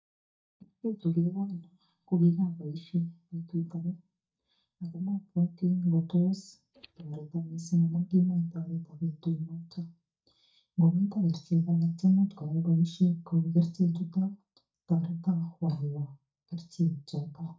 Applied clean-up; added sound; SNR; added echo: neural mask model DeepFilterNet 3.